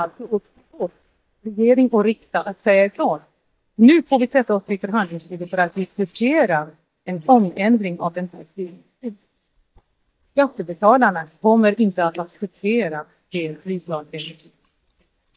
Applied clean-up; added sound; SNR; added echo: neural mask model DeepFilterNet 3.